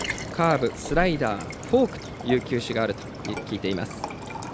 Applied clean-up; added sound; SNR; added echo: none; Liquid; 11 dB; none.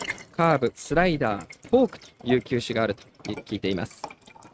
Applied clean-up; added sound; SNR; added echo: neural mask model RNNoise.